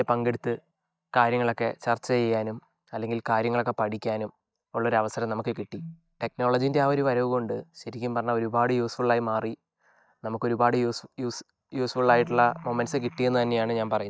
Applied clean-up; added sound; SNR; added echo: neural mask model DeepFilterNet 3.